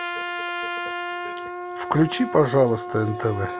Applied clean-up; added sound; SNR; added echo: none; Trumpet; 7 dB; none.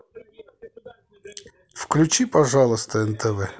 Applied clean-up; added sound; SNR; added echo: none; none; none; none.